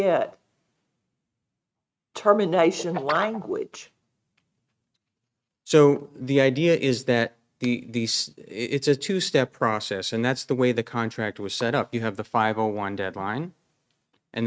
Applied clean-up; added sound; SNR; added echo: neural mask model RNNoise.